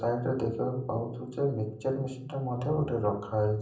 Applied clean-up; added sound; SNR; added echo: none; none; none; reverberation time 0.6 s.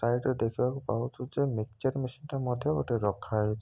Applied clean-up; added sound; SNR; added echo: none; none; none; none.